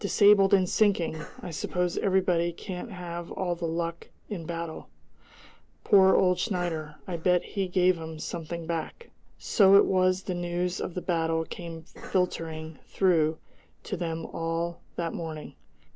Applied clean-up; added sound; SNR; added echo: none; Cough; 17 dB; none.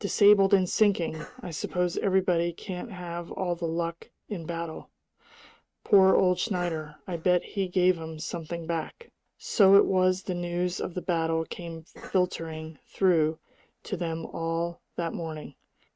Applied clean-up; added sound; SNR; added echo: neural mask model RNNoise.